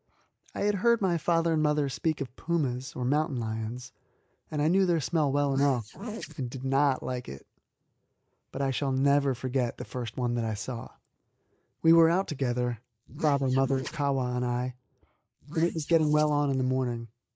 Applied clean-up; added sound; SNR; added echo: neural mask model Resemble Enhance denoiser.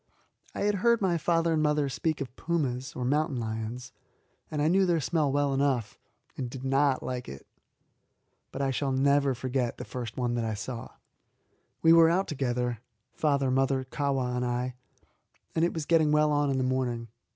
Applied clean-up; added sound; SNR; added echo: none; none; none; none.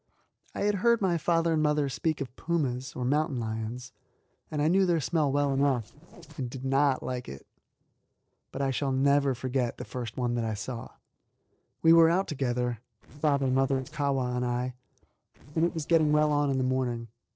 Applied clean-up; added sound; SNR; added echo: neural separator model SepFormer DNS4.